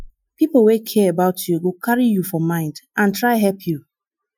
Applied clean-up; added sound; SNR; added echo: classical method Wiener filter.